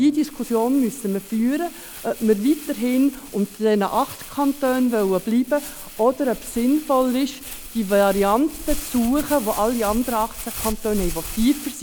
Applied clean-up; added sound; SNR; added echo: none; Crumpling, crinkling; 13 dB; none.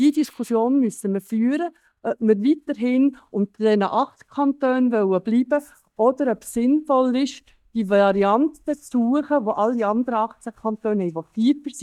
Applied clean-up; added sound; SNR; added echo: neural mask model DeepFilterNet 3.